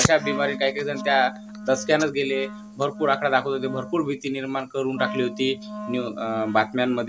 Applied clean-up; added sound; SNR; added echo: none; Wind instrument, woodwind instrument; 12 dB; none.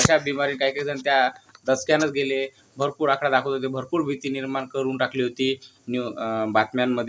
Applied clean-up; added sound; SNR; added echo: none; none; none; none.